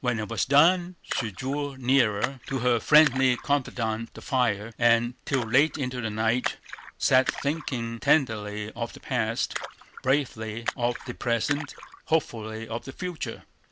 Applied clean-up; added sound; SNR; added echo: none; Splash, splatter; 13 dB; none.